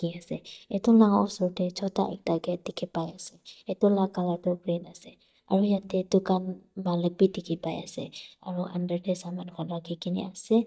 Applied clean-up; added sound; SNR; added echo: neural mask model DeepFilterNet 3.